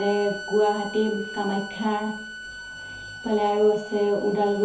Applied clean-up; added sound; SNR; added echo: none; Bowed string instrument; 13 dB; reverberation time 0.5 s.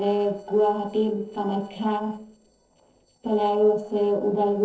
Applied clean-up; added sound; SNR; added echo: neural separator model SepFormer DNS4.